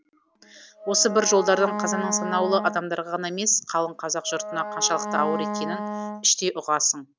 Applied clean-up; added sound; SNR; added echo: none; Wind instrument, woodwind instrument; 7 dB; none.